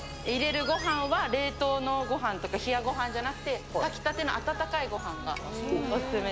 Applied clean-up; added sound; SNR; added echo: none; Bus; 14 dB; none.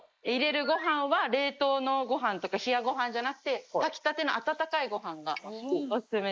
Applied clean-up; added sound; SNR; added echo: neural mask model Resemble Enhance denoiser.